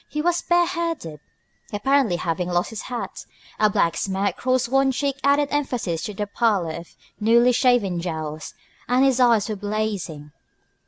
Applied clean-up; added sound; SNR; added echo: none; none; none; none.